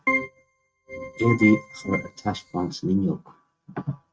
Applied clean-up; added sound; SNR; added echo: neural mask model RNNoise.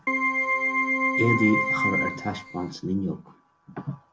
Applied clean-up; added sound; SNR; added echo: none; Keyboard (musical); -4 dB; none.